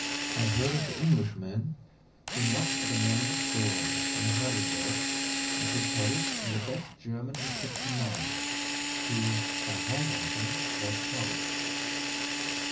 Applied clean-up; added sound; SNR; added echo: none; Drill; -1 dB; reverberation time 0.4 s.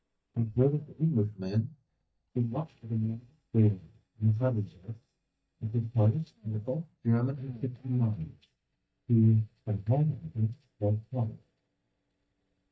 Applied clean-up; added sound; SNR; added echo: neural mask model DeepFilterNet 3.